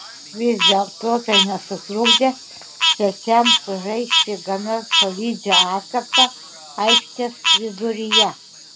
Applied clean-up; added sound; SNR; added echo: none; Frog; -2 dB; none.